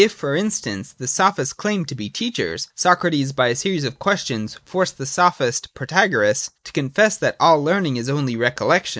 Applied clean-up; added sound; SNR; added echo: neural mask model Resemble Enhance denoiser.